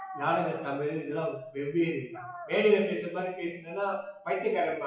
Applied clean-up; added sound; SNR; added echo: classical method WPE with log-MMSE.